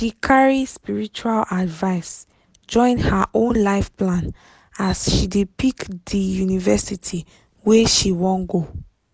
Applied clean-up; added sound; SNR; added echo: none; none; none; none.